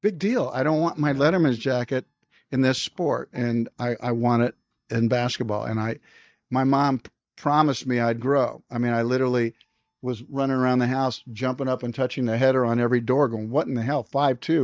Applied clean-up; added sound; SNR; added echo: neural mask model DeepFilterNet 3.